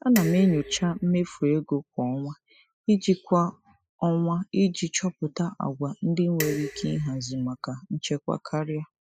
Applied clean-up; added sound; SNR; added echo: classical method spectral subtraction.